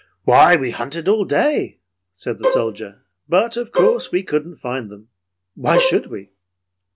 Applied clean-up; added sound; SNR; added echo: none; Bowed string instrument; 2 dB; none.